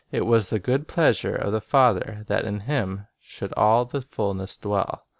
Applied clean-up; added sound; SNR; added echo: none; none; none; none.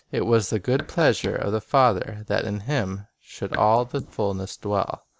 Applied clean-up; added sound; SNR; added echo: neural mask model Resemble Enhance denoiser.